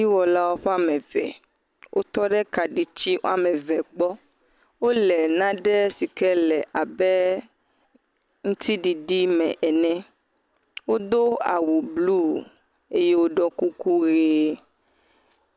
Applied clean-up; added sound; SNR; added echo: none; none; none; none.